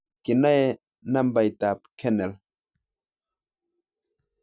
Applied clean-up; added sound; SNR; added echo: none; none; none; none.